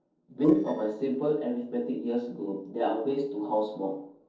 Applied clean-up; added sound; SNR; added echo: neural separator model SepFormer DNS4.